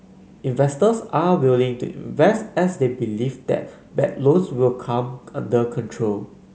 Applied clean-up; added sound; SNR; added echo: none; none; none; none.